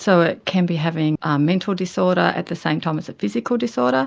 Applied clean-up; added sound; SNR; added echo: none; none; none; none.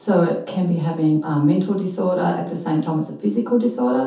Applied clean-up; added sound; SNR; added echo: none; none; none; reverberation time 0.5 s.